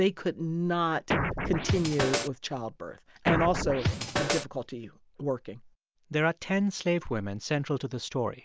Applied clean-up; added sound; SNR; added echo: none; Scratching (performance technique); -1 dB; none.